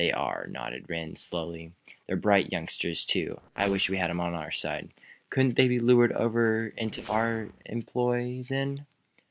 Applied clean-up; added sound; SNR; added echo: neural separator model SepFormer DNS4.